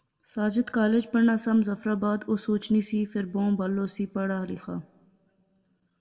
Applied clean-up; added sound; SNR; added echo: none; none; none; reverberation time 0.7 s.